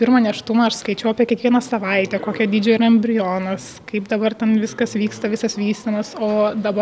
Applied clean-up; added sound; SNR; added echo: none; none; none; none.